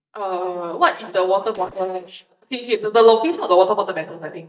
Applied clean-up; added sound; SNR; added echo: neural mask model DeepFilterNet 3.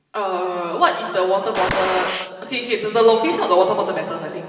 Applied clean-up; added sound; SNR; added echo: none; Gunshot, gunfire; 4 dB; reverberation time 2.6 s.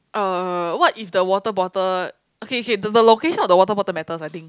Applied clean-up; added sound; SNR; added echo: none; none; none; none.